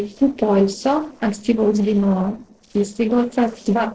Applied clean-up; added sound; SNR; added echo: neural separator model SepFormer DNS4.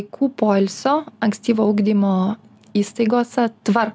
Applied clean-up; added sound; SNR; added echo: none; none; none; none.